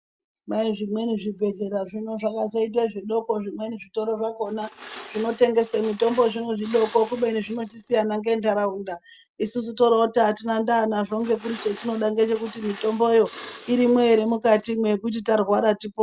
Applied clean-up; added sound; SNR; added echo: none; Glass; 20 dB; none.